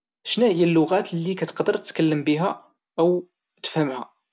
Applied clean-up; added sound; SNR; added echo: none; none; none; none.